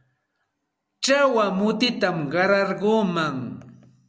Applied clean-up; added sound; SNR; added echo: none; none; none; none.